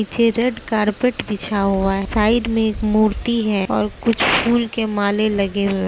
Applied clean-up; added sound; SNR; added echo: none; Wind; 15 dB; none.